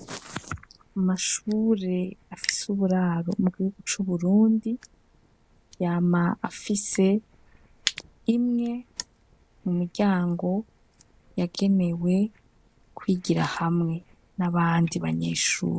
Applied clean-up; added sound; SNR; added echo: none; Crushing; 18 dB; none.